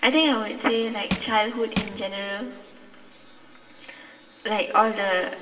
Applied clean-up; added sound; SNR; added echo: none; Crushing; 6 dB; reverberation time 1.7 s.